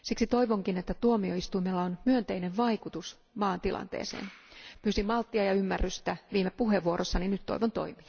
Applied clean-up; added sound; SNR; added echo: none; none; none; none.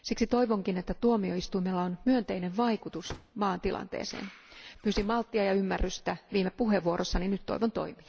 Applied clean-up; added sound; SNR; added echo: none; Squeak / Slam / Wood; 19 dB; none.